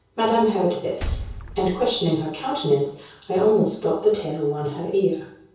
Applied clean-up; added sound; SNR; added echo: none; Liquid; 13 dB; reverberation time 0.6 s.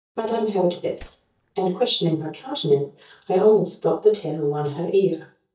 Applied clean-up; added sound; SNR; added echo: neural mask model DeepFilterNet 3.